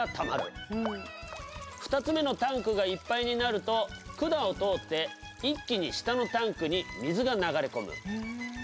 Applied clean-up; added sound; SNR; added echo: none; none; none; none.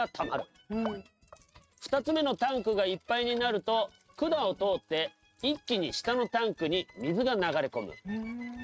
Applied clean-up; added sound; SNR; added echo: neural mask model RNNoise.